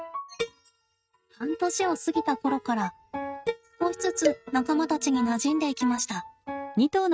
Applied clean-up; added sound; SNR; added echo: neural mask model RNNoise.